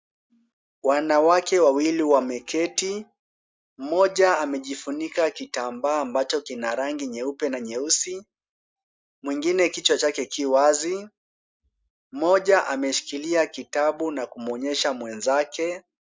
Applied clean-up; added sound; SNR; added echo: none; none; none; none.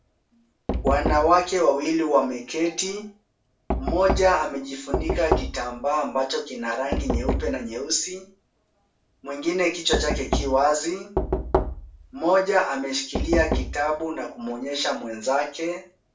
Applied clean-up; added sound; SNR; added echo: none; Knock; 5 dB; reverberation time 0.3 s.